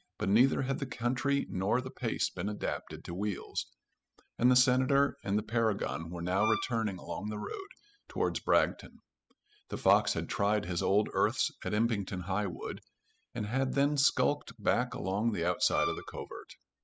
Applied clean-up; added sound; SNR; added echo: classical method spectral subtraction.